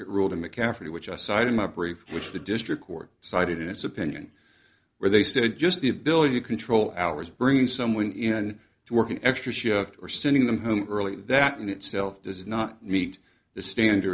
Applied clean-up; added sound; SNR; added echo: none; none; none; none.